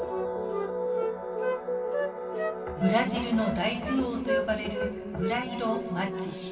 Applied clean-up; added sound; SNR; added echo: none; Wind instrument, woodwind instrument; 6 dB; reverberation time 2.7 s.